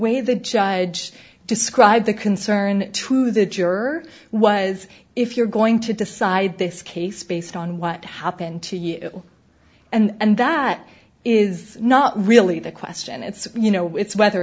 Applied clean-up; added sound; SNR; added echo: none; none; none; none.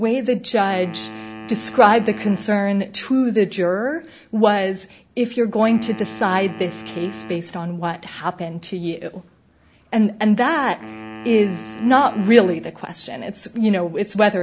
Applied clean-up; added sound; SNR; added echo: none; Wind instrument, woodwind instrument; 17 dB; none.